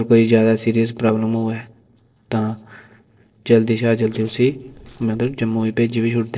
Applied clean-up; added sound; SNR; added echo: neural separator model SepFormer DNS4.